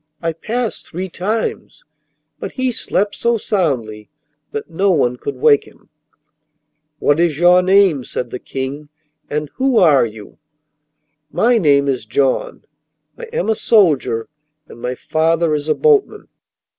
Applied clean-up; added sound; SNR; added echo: none; none; none; none.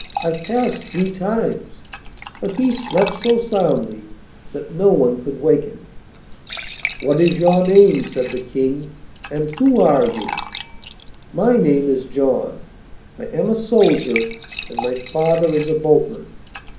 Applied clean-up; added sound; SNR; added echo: none; Fill (with liquid) / Trickle, dribble / Glass; 14 dB; reverberation time 0.6 s.